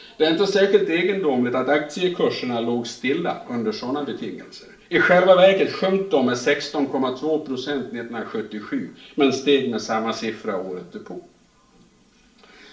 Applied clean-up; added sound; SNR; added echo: none; none; none; reverberation time 0.4 s.